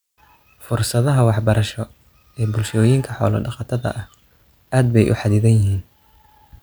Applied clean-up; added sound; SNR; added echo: none; none; none; none.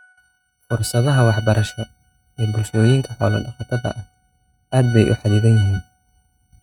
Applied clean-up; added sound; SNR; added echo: neural mask model RNNoise.